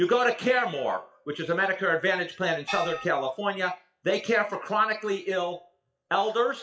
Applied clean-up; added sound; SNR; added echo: classical method WPE with log-MMSE.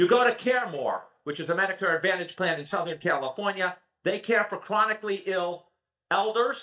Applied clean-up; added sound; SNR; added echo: neural mask model DeepFilterNet 3.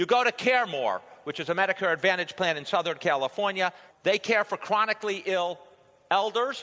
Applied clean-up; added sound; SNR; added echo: none; none; none; none.